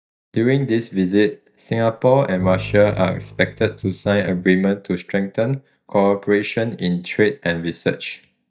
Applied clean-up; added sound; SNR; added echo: neural mask model DeepFilterNet 3.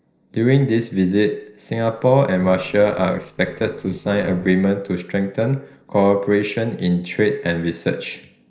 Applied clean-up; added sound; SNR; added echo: neural separator model SepFormer DNS4.